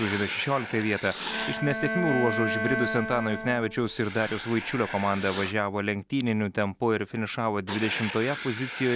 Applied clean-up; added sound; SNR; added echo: none; Bowed string instrument + Writing; 6 dB; none.